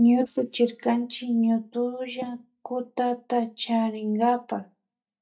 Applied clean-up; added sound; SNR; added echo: neural mask model DeepFilterNet 3.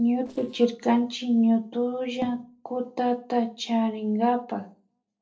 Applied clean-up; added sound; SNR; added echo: neural separator model SepFormer DNS4.